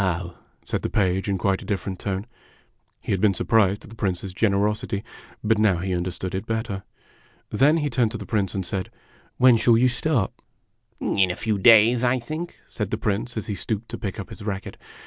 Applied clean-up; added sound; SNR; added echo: none; none; none; none.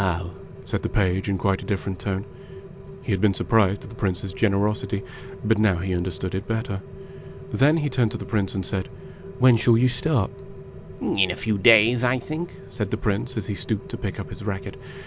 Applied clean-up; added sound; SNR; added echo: none; Rain; 14 dB; none.